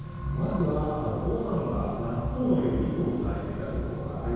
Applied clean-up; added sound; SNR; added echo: none; Accelerating, revving, vroom; 9 dB; reverberation time 2.0 s.